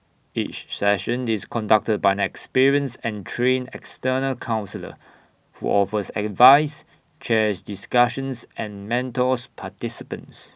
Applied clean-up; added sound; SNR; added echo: none; none; none; none.